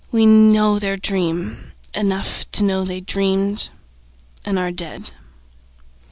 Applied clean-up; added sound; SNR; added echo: none; none; none; none.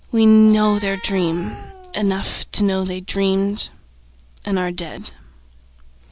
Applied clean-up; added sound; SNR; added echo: none; Cat; 19 dB; none.